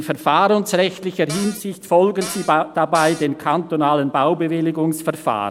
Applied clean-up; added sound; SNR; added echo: none; Cupboard open or close; 12 dB; none.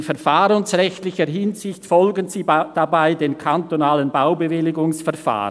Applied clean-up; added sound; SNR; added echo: none; none; none; none.